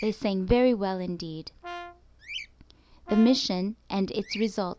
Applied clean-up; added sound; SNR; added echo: none; Brass instrument + Bird vocalization, bird call, bird song; 17 dB; none.